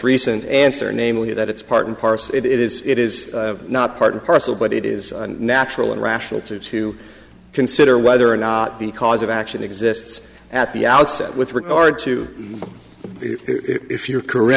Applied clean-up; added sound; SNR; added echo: none; none; none; none.